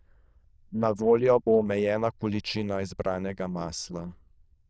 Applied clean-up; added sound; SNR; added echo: neural diffusion model UNIVERSE++.